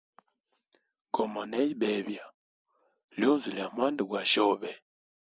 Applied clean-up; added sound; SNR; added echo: none; none; none; none.